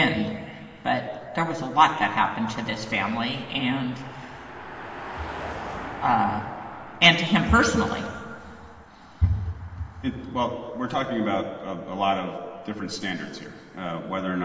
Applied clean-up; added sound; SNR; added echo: none; Car passing by; 16 dB; reverberation time 2.9 s.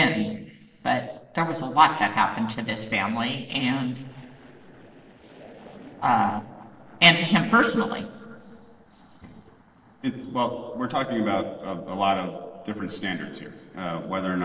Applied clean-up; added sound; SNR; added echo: neural separator model SepFormer DNS4.